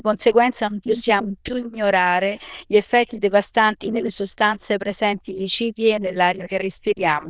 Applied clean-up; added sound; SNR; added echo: neural diffusion model UNIVERSE++.